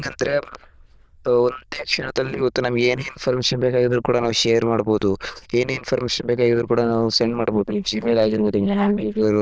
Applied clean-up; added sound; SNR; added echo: neural diffusion model UNIVERSE++.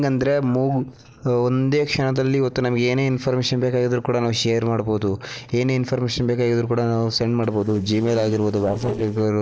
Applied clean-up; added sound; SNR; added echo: neural separator model SepFormer DNS4.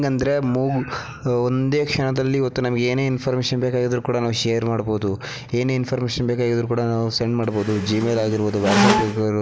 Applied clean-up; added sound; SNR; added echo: none; Squeak; 2 dB; none.